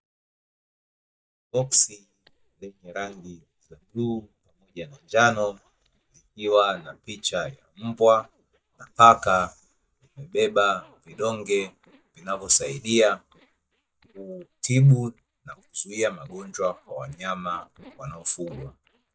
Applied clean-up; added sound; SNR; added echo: neural mask model DeepFilterNet 3.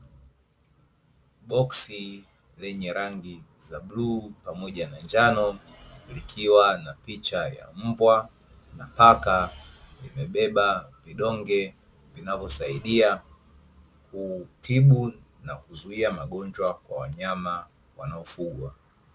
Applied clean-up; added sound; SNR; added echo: none; none; none; none.